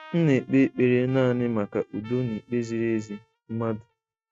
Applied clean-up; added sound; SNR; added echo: neural mask model RNNoise.